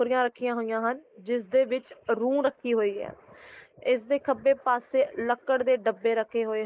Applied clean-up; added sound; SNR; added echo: neural mask model Resemble Enhance denoiser.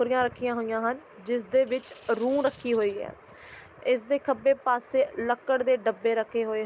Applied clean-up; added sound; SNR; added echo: none; Tambourine; 11 dB; none.